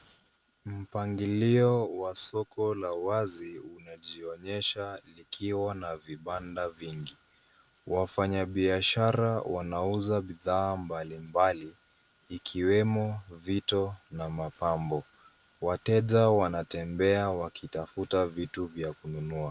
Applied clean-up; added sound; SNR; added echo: none; none; none; none.